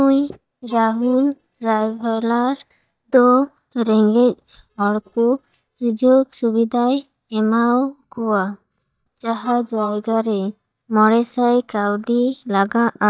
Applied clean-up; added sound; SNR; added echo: neural mask model DeepFilterNet 3.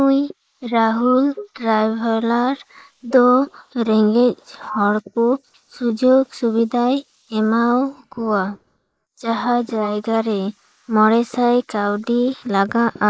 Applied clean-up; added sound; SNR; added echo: neural mask model Resemble Enhance denoiser.